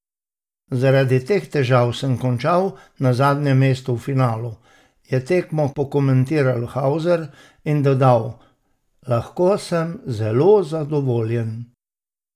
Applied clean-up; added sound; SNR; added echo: none; none; none; none.